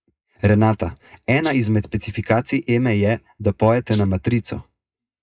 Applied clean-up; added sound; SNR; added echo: classical method WPE with log-MMSE.